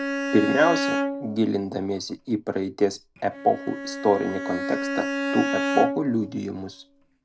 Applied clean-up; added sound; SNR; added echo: none; Bowed string instrument; 4 dB; none.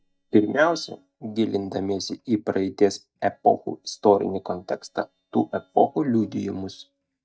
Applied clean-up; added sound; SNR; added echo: neural mask model DeepFilterNet 3.